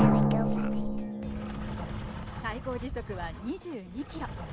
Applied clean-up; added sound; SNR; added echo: none; Drum; -4 dB; none.